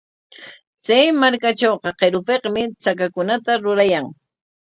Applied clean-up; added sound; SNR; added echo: none; none; none; none.